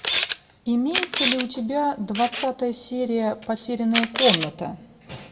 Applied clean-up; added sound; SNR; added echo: none; Camera; 1 dB; reverberation time 1.2 s.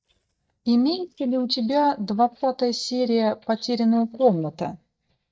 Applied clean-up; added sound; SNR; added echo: neural mask model DeepFilterNet 3.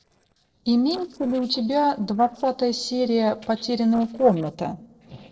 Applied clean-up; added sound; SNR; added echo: neural separator model SepFormer DNS4.